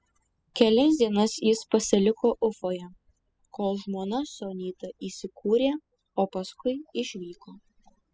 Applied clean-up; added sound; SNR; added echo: classical method spectral subtraction.